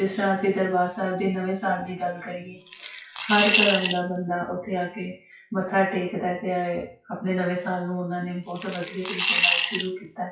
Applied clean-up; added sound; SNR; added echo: classical method WPE with log-MMSE.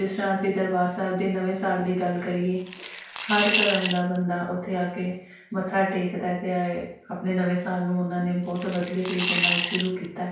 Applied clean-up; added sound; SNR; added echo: none; Coin (dropping) / Glass; 3 dB; reverberation time 0.5 s.